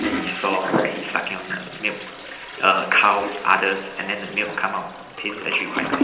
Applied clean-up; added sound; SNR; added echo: none; Toilet flush; 7 dB; reverberation time 0.9 s.